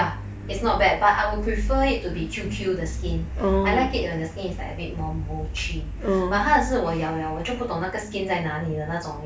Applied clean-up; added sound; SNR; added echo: none; none; none; none.